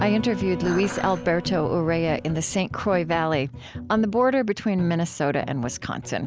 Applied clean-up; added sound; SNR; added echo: none; Dishes, pots, and pans; 16 dB; none.